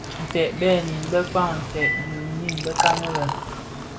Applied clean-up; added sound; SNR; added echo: none; Liquid; 3 dB; none.